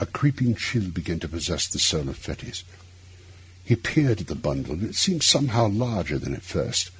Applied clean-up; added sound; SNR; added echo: none; none; none; none.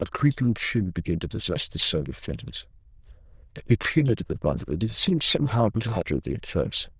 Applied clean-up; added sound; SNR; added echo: neural diffusion model UNIVERSE++.